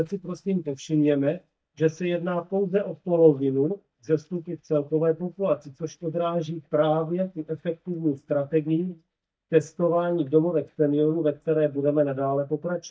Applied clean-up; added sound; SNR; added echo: neural mask model DeepFilterNet 3.